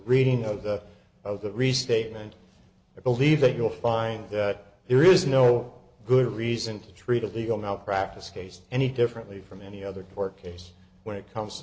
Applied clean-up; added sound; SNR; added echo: none; none; none; none.